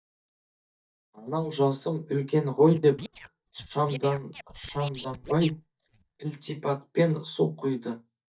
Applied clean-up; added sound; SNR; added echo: neural mask model DeepFilterNet 3.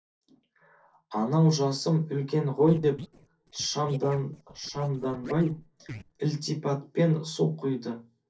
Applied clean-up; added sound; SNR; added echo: neural separator model SepFormer DNS4.